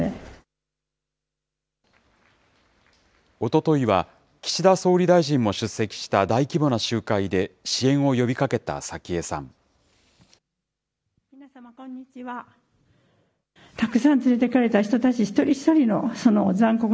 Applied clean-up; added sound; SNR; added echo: none; none; none; none.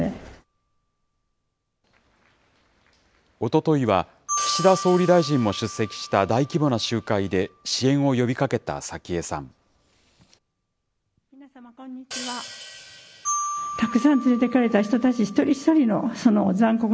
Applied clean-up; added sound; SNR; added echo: none; Hi-hat + Marimba, xylophone; 13 dB; none.